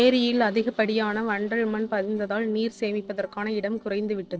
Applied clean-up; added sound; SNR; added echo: neural separator model SepFormer DNS4.